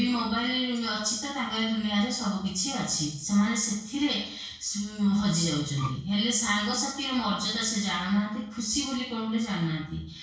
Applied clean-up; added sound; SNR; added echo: neural separator model SepFormer DNS4.